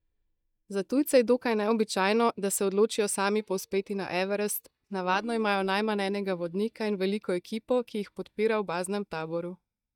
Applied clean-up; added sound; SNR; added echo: neural mask model DeepFilterNet 3.